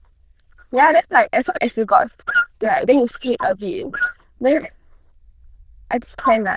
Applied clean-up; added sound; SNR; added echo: neural diffusion model UNIVERSE++.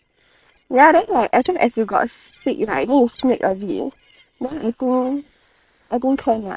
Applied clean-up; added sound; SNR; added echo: neural separator model SepFormer WHAM!.